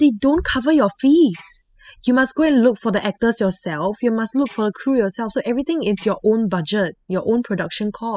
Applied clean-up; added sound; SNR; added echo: classical method spectral subtraction.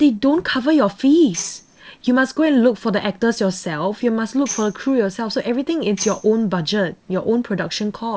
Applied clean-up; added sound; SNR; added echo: neural separator model SepFormer DNS4.